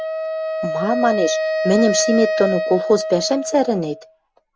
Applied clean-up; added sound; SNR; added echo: none; Wind instrument, woodwind instrument; 3 dB; none.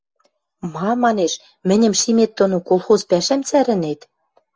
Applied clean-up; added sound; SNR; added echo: none; none; none; none.